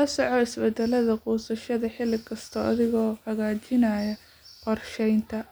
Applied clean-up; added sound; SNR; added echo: none; none; none; none.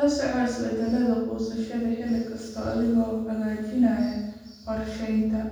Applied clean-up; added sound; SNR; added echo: none; none; none; reverberation time 1.1 s.